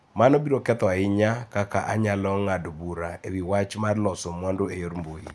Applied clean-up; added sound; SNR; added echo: none; none; none; none.